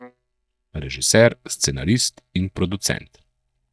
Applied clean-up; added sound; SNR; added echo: neural mask model DeepFilterNet 3.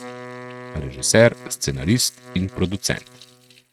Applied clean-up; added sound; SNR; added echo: neural mask model RNNoise.